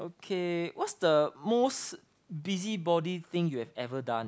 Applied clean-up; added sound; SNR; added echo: none; none; none; none.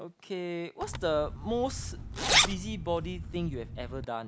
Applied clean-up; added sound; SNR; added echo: none; Zipper (clothing); -2 dB; none.